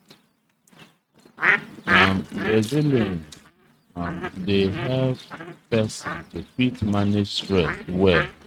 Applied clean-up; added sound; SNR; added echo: neural mask model RNNoise.